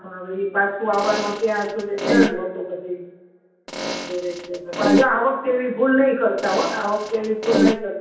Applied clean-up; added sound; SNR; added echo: none; Fart; 1 dB; reverberation time 0.9 s.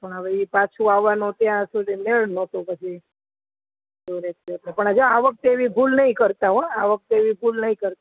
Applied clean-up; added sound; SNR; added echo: none; none; none; none.